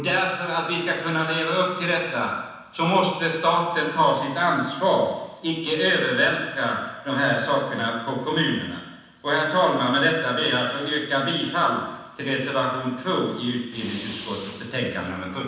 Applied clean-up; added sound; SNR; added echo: none; Fire; 11 dB; reverberation time 1.1 s.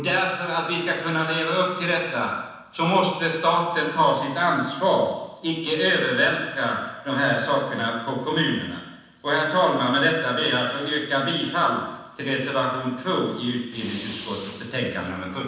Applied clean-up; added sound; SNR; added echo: neural separator model SepFormer DNS4.